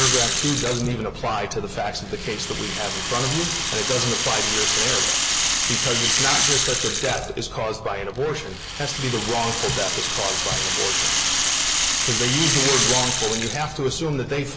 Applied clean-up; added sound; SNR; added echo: none; Rattle (instrument); -2 dB; none.